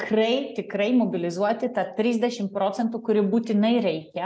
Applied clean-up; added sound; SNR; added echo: none; none; none; none.